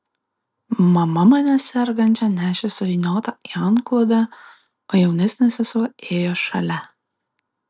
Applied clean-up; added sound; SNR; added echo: none; none; none; none.